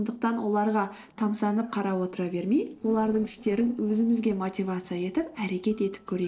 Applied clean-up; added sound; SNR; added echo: neural separator model SepFormer DNS4.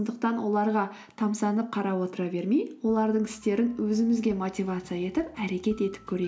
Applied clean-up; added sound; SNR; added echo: none; none; none; none.